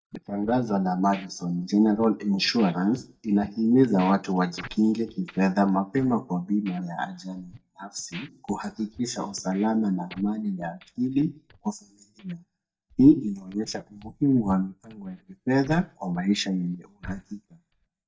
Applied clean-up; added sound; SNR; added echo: neural mask model DeepFilterNet 3.